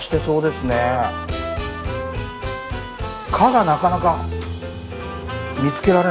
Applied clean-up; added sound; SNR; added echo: none; Bowed string instrument; 13 dB; none.